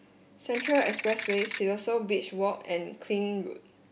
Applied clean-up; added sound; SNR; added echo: none; Ratchet, pawl / Percussion; -1 dB; none.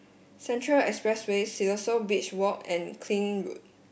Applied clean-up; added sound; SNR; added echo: none; none; none; none.